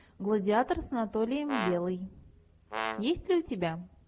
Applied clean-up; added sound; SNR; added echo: none; Brass instrument; 7 dB; none.